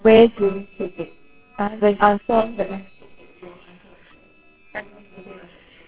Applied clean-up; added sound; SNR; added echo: neural separator model SepFormer WHAMR!.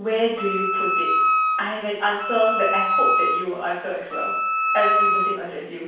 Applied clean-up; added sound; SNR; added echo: none; Wind instrument, woodwind instrument; -3 dB; reverberation time 0.7 s.